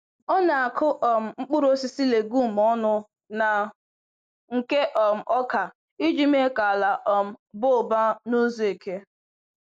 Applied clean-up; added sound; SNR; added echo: none; none; none; none.